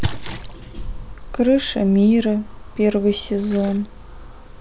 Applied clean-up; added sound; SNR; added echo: none; Splash, splatter; 16 dB; none.